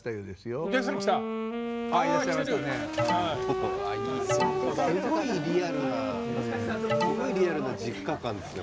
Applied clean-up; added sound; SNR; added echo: none; Alarm + Wind instrument, woodwind instrument; 2 dB; none.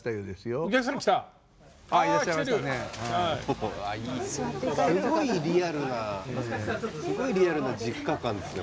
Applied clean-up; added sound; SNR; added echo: none; none; none; none.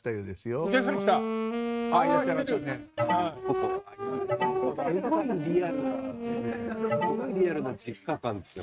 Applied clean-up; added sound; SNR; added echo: neural mask model RNNoise.